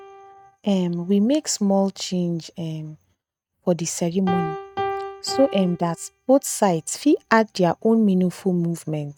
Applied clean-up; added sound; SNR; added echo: neural mask model RNNoise.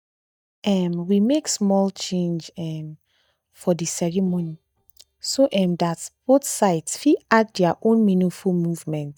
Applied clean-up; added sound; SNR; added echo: neural mask model DeepFilterNet 3.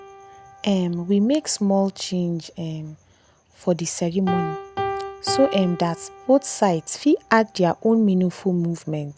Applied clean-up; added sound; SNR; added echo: none; Piano; 12 dB; none.